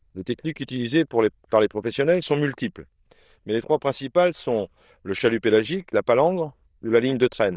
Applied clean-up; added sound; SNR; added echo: neural diffusion model UNIVERSE++.